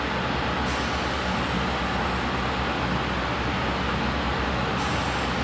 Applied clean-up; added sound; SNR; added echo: none; Crash cymbal; 19 dB; none.